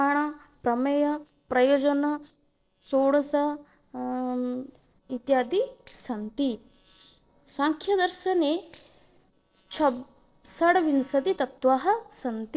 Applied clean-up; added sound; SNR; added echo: neural separator model SepFormer DNS4.